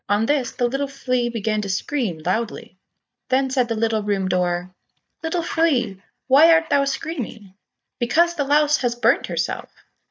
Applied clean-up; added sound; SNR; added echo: neural mask model DeepFilterNet 3.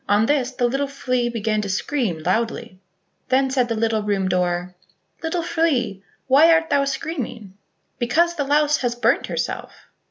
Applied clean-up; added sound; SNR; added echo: none; none; none; none.